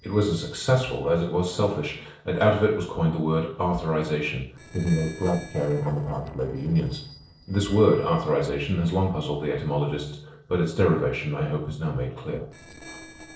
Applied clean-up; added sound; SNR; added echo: neural separator model SepFormer DNS4.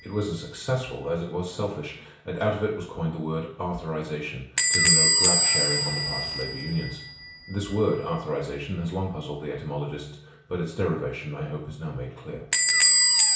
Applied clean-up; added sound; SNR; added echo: none; Squeak / Bell; -4 dB; reverberation time 0.6 s.